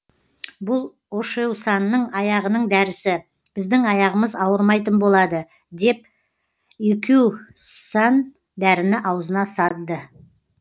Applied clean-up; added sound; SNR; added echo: none; none; none; none.